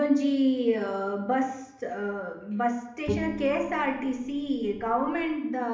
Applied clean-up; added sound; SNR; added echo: none; Bowed string instrument; 10 dB; reverberation time 0.8 s.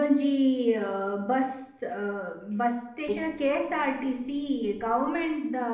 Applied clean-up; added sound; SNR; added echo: neural separator model SepFormer DNS4.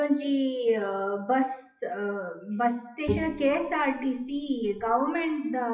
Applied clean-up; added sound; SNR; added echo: classical method WPE with log-MMSE.